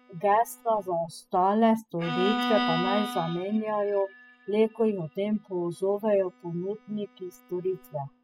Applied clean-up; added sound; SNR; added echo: classical method spectral subtraction.